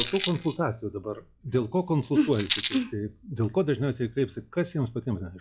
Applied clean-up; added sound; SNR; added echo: classical method log-MMSE.